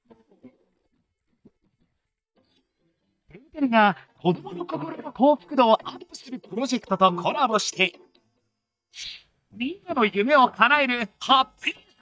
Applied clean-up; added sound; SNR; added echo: neural mask model DeepFilterNet 3.